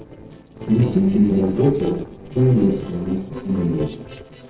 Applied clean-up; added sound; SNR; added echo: neural separator model SepFormer DNS4.